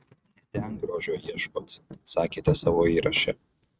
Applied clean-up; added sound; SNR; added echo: neural mask model RNNoise.